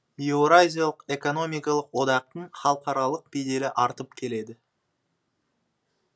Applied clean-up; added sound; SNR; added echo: none; none; none; none.